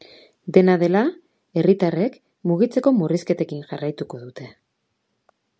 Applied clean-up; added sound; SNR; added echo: none; none; none; none.